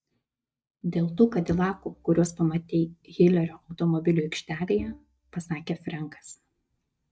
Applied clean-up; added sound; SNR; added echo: neural mask model DeepFilterNet 3.